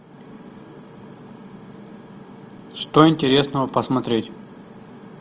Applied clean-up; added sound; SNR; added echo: none; none; none; none.